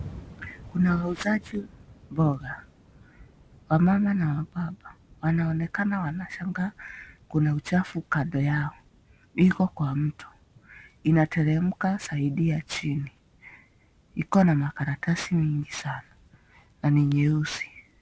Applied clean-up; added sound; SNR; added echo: none; none; none; none.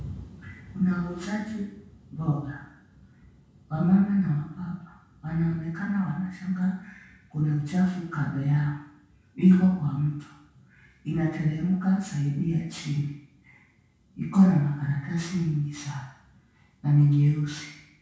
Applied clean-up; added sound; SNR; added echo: none; none; none; reverberation time 0.6 s.